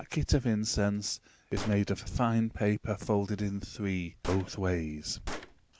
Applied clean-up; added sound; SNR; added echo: none; Gunshot, gunfire; 15 dB; none.